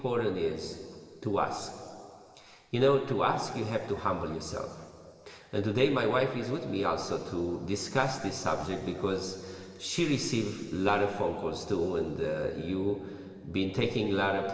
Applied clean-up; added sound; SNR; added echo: none; none; none; reverberation time 2.6 s.